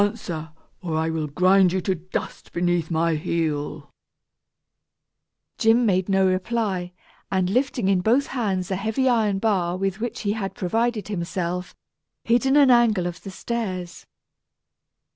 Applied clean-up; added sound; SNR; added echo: none; none; none; none.